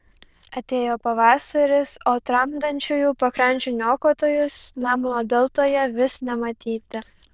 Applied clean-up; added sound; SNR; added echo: neural diffusion model UNIVERSE++.